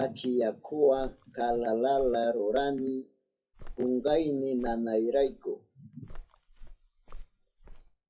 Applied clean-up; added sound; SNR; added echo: classical method WPE with log-MMSE.